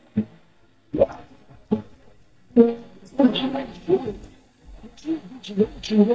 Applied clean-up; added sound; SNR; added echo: neural mask model DeepFilterNet 3.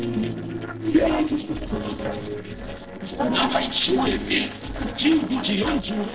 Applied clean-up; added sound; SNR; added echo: neural separator model SepFormer DNS4.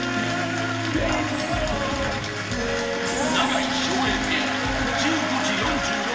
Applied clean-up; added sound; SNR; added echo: none; Wind instrument, woodwind instrument; 8 dB; reverberation time 1.1 s.